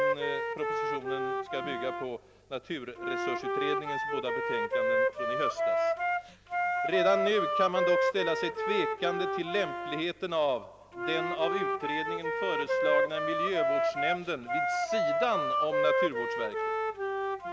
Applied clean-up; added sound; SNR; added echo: none; Wind instrument, woodwind instrument; -4 dB; none.